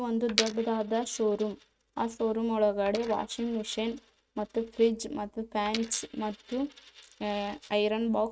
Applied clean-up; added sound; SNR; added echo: neural mask model RNNoise.